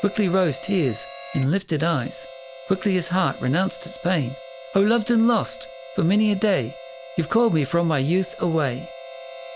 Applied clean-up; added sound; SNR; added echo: none; Harmonica; 16 dB; none.